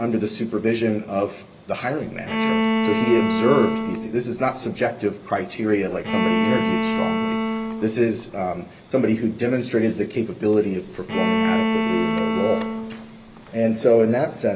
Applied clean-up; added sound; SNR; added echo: none; Bowed string instrument; 0 dB; none.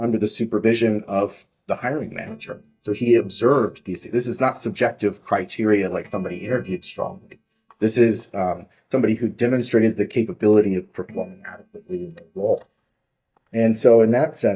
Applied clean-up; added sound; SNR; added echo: neural mask model DeepFilterNet 3.